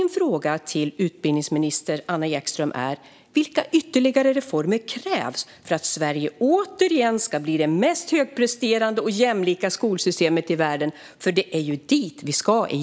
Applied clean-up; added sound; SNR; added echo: none; none; none; none.